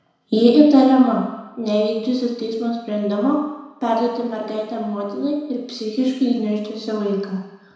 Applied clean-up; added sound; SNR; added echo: none; none; none; reverberation time 1.0 s.